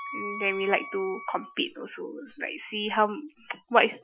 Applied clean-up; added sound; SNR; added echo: classical method Wiener filter.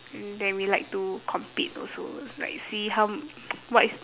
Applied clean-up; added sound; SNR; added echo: none; none; none; none.